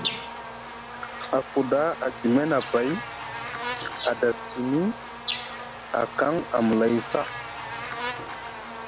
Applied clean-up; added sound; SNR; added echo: none; Buzz; 9 dB; none.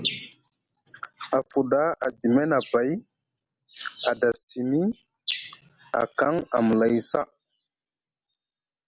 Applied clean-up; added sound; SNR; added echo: none; none; none; none.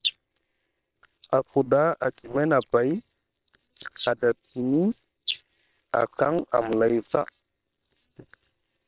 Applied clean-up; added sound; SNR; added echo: neural separator model SepFormer WHAM!.